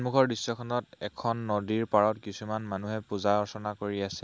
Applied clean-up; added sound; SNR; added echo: none; none; none; none.